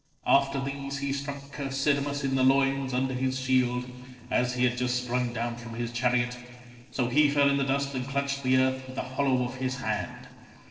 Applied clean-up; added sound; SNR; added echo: neural separator model SepFormer DNS4.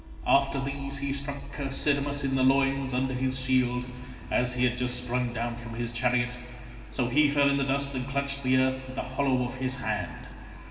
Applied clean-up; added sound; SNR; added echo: none; Wind; 15 dB; reverberation time 2.1 s.